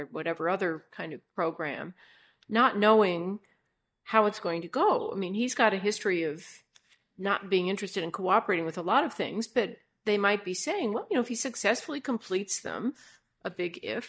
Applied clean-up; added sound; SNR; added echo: neural mask model DeepFilterNet 3.